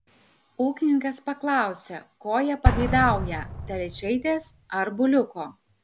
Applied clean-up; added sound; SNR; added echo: none; Explosion; 5 dB; none.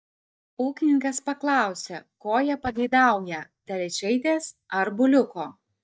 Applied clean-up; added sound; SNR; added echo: neural mask model DeepFilterNet 3.